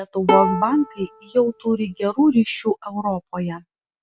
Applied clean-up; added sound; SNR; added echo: none; Bowed string instrument; 4 dB; none.